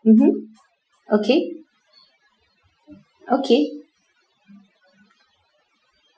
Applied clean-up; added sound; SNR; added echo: classical method Wiener filter.